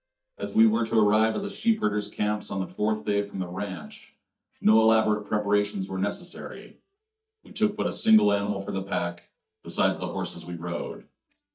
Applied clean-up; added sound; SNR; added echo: neural mask model DeepFilterNet 3.